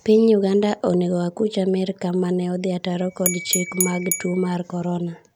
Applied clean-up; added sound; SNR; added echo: none; Glass / Bell; 6 dB; none.